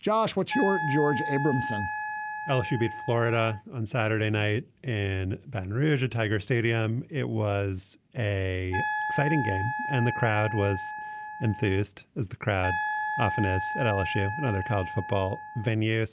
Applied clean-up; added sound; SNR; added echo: none; Wind instrument, woodwind instrument; 5 dB; none.